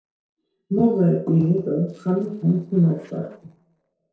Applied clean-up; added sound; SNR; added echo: neural separator model SepFormer DNS4.